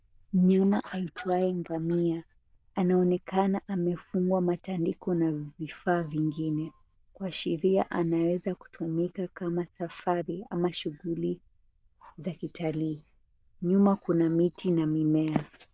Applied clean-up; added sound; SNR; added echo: neural diffusion model UNIVERSE++.